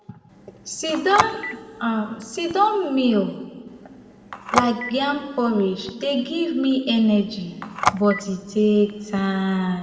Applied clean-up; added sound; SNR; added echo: none; Telephone; 7 dB; reverberation time 1.7 s.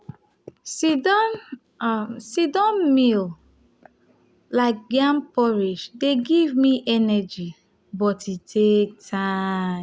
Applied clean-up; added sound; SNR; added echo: none; none; none; none.